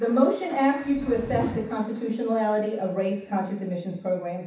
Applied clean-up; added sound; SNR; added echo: none; Whoosh, swoosh, swish; 12 dB; reverberation time 0.7 s.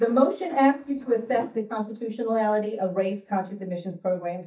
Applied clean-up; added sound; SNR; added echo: neural mask model DeepFilterNet 3.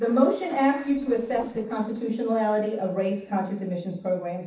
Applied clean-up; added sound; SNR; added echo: neural separator model SepFormer DNS4.